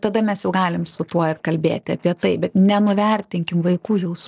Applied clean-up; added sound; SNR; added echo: neural separator model SepFormer DNS4.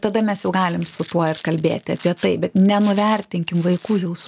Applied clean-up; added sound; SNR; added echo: none; Domestic sounds, home sounds; 19 dB; none.